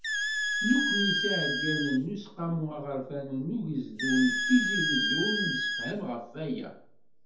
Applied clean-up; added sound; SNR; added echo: none; Squeak; 1 dB; reverberation time 0.5 s.